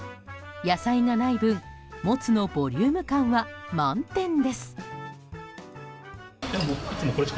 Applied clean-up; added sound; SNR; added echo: none; none; none; none.